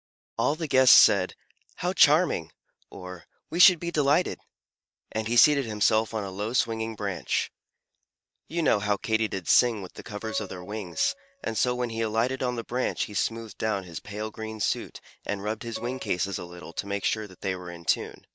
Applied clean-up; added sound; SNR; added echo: neural mask model DeepFilterNet 3.